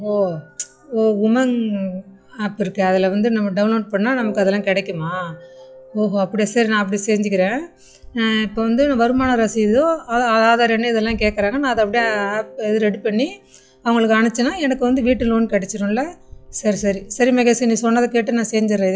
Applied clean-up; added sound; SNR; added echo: classical method log-MMSE.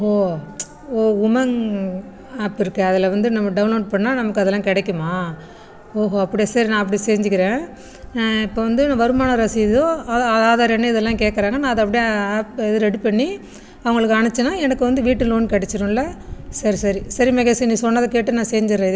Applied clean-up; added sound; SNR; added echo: none; none; none; none.